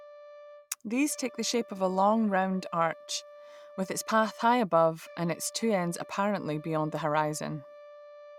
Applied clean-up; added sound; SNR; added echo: none; Brass instrument; 20 dB; none.